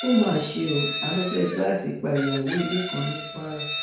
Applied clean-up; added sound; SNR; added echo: none; Chicken, rooster; 7 dB; reverberation time 0.5 s.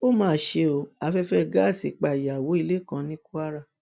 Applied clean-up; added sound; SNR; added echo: none; none; none; none.